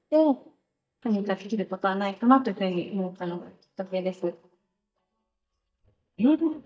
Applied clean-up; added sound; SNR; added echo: neural mask model DeepFilterNet 3.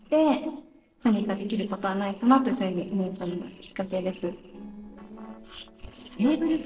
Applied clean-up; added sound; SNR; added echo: neural separator model SepFormer DNS4.